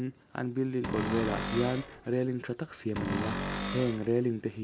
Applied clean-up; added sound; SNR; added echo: none; Cupboard open or close; 4 dB; none.